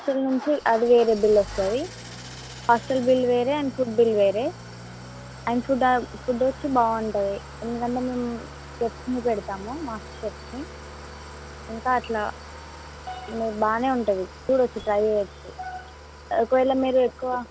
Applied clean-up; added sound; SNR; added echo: none; Idling / Engine starting; 16 dB; none.